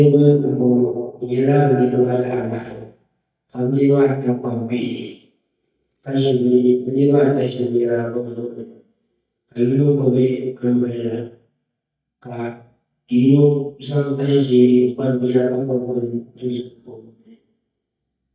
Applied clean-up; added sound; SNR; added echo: neural mask model DeepFilterNet 3.